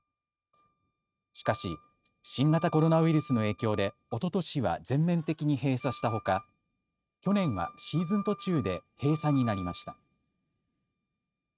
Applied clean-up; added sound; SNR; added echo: neural mask model RNNoise.